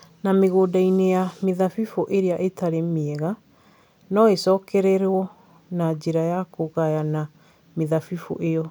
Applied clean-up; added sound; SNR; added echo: none; none; none; none.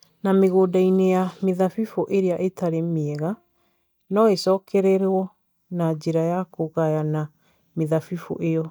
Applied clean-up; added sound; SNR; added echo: neural mask model DeepFilterNet 3.